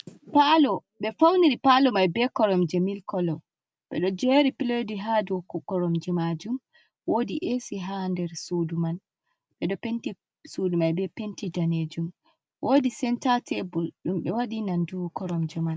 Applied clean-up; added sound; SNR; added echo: none; none; none; none.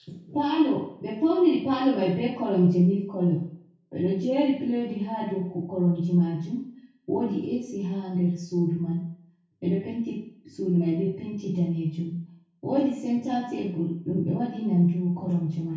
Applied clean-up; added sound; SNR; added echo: none; none; none; reverberation time 0.5 s.